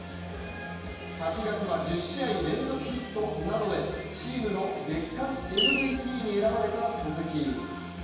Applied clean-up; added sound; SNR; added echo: none; Fireworks; -4 dB; reverberation time 1.2 s.